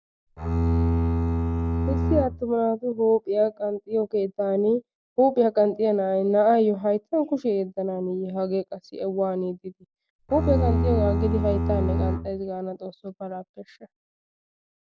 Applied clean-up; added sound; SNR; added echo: none; Bowed string instrument; -1 dB; none.